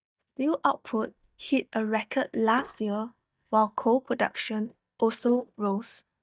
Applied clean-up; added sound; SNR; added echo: neural mask model DeepFilterNet 3.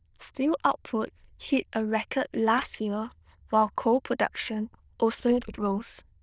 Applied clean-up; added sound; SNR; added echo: neural diffusion model UNIVERSE++.